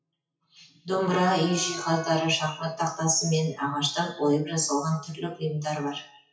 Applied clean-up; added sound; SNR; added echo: classical method WPE with log-MMSE.